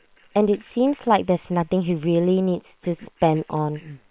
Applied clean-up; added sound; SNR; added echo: neural separator model SepFormer WHAM!.